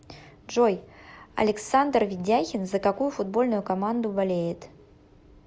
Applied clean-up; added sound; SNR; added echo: none; none; none; none.